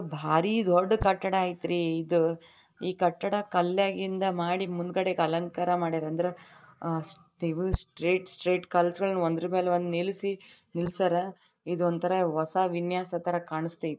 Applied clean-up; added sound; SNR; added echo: neural mask model DeepFilterNet 3.